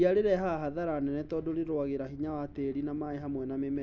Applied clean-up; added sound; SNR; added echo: none; none; none; none.